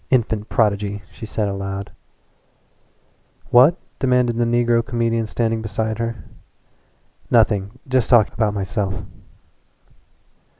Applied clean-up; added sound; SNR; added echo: none; none; none; none.